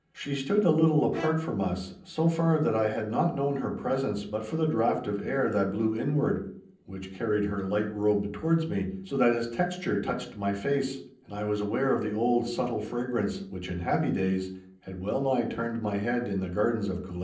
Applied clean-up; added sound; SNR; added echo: neural separator model SepFormer DNS4.